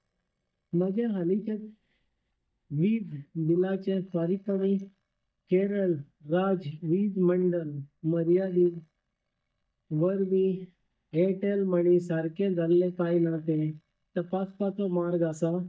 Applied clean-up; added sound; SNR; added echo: neural mask model DeepFilterNet 3.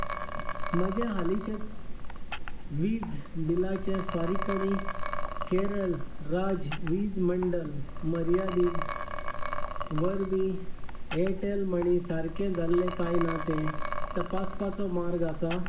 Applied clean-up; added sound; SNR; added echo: none; Liquid; 0 dB; reverberation time 0.5 s.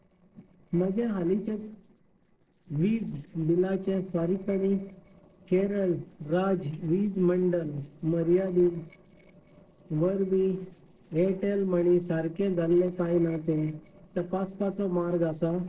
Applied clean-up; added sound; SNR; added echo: neural separator model SepFormer DNS4.